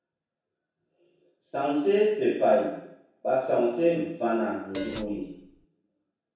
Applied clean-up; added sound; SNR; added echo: none; Hi-hat; 11 dB; reverberation time 0.7 s.